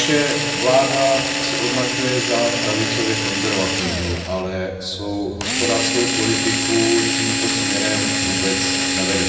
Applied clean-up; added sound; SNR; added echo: none; Drill; -1 dB; reverberation time 2.0 s.